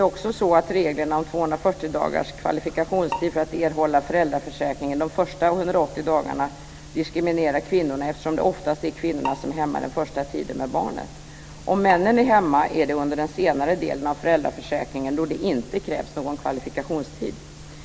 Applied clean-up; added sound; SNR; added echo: none; Bowed string instrument; 15 dB; none.